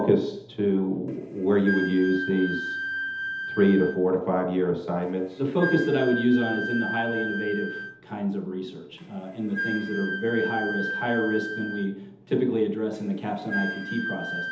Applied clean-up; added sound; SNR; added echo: none; Wind instrument, woodwind instrument; 8 dB; reverberation time 0.8 s.